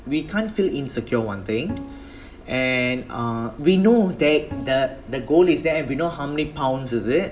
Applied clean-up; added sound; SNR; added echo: none; Bowed string instrument; 18 dB; reverberation time 0.6 s.